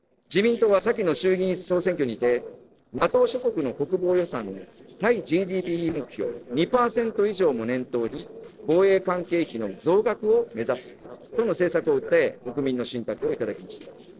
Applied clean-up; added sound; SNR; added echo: neural separator model SepFormer DNS4.